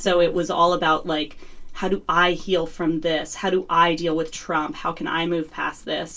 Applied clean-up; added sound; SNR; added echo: none; Chewing, mastication / Livestock, farm animals, working animals; 15 dB; reverberation time 0.1 s.